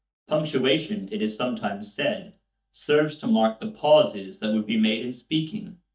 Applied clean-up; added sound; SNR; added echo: neural mask model DeepFilterNet 3.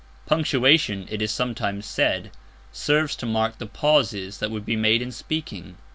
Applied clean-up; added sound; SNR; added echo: none; none; none; none.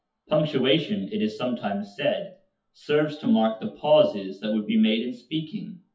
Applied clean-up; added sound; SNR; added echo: classical method WPE with log-MMSE.